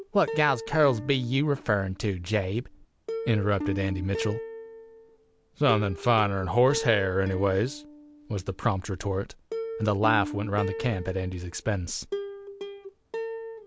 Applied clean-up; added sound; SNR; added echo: none; Plucked string instrument; 10 dB; none.